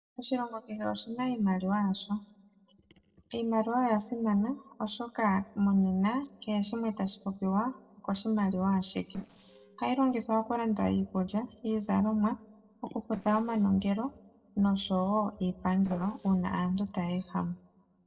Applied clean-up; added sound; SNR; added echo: neural separator model SepFormer DNS4.